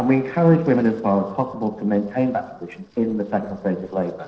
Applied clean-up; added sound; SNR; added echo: neural separator model SepFormer DNS4.